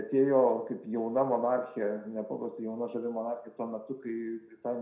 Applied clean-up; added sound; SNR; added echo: none; none; none; reverberation time 0.5 s.